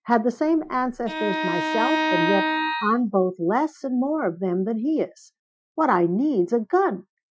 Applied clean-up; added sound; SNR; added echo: classical method Wiener filter.